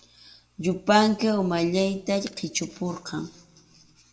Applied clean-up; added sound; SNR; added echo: none; none; none; reverberation time 1.0 s.